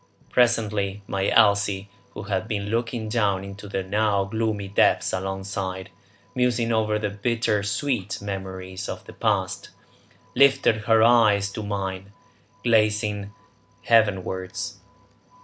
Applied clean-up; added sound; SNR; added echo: none; none; none; none.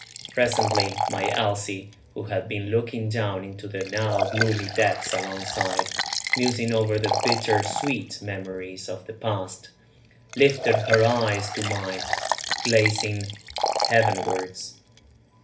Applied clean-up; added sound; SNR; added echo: none; Liquid; 4 dB; reverberation time 0.3 s.